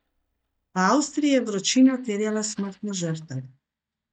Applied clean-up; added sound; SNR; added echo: neural mask model DeepFilterNet 3.